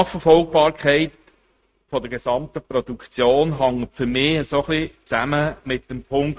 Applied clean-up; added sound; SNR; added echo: neural mask model RNNoise.